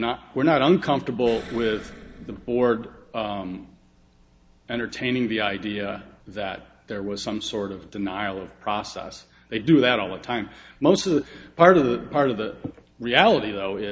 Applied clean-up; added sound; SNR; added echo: none; Explosion; 19 dB; none.